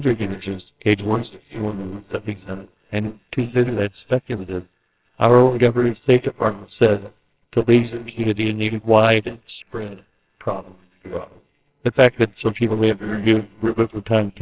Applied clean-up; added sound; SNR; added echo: neural separator model SepFormer WHAMR!.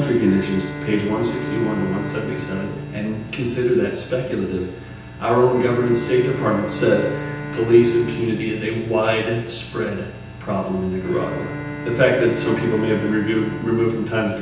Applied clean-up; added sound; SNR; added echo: none; Bowed string instrument; 11 dB; reverberation time 0.9 s.